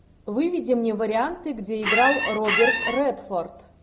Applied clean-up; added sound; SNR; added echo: none; Squeak; -2 dB; none.